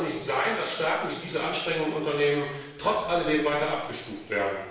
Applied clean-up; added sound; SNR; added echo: none; none; none; reverberation time 0.9 s.